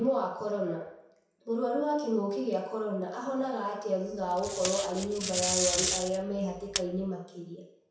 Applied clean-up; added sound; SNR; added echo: none; Packing tape, duct tape; 2 dB; reverberation time 0.7 s.